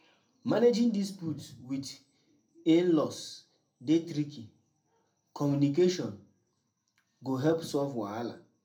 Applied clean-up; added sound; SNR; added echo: none; none; none; reverberation time 0.3 s.